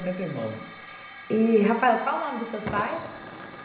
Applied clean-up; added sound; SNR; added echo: none; Hiss / Fire; 13 dB; reverberation time 0.9 s.